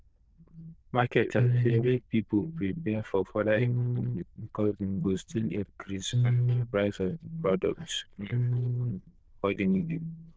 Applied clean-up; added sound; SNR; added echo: neural diffusion model UNIVERSE++.